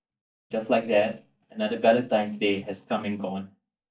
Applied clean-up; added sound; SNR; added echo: neural mask model DeepFilterNet 3.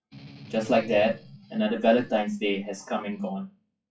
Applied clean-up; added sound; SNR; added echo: classical method WPE with log-MMSE.